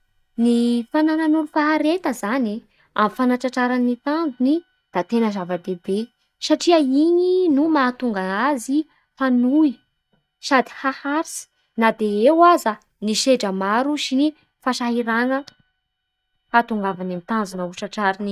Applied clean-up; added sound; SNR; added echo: neural mask model DeepFilterNet 3.